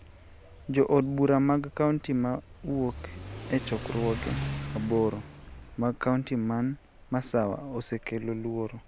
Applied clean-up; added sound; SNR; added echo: none; Accelerating, revving, vroom / Car; 12 dB; none.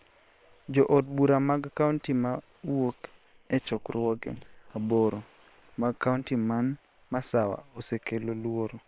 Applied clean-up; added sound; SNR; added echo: neural separator model SepFormer WHAM!.